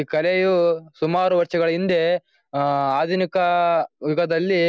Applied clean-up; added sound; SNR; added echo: none; none; none; none.